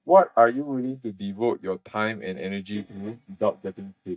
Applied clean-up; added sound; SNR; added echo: neural mask model DeepFilterNet 3.